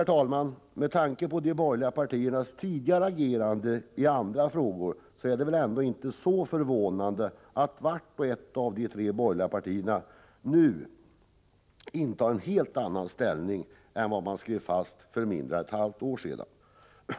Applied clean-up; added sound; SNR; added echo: none; none; none; none.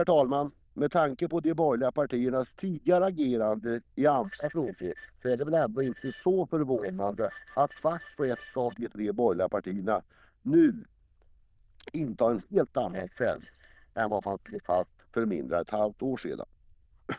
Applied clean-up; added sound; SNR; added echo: neural diffusion model UNIVERSE++.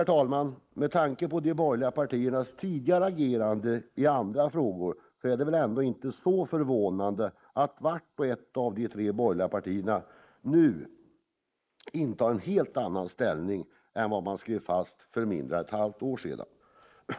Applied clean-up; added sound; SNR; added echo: neural mask model Resemble Enhance denoiser.